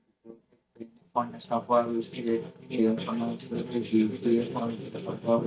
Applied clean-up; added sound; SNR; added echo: neural mask model DeepFilterNet 3.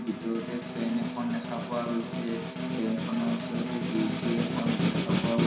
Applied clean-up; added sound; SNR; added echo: none; Snare drum; 0 dB; reverberation time 0.7 s.